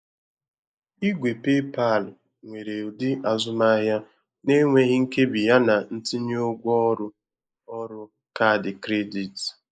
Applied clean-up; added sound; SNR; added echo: neural mask model Resemble Enhance denoiser.